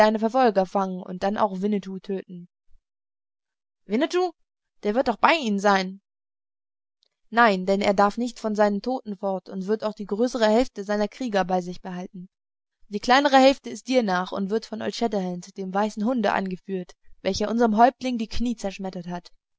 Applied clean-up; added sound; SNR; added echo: none; none; none; none.